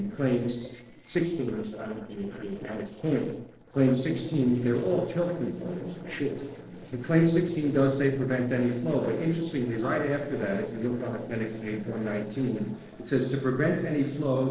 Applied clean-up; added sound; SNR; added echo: neural separator model SepFormer DNS4.